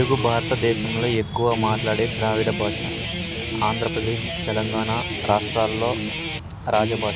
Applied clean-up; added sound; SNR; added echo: none; Guitar; 5 dB; none.